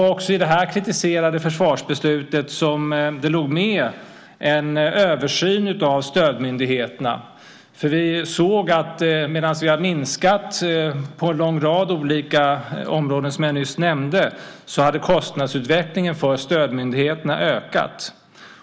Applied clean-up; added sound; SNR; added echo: none; none; none; none.